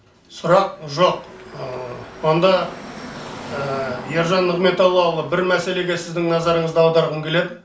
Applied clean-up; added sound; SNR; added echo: none; Car passing by / Traffic noise, roadway noise; 17 dB; reverberation time 0.3 s.